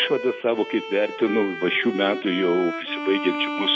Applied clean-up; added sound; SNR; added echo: none; Bowed string instrument; 8 dB; none.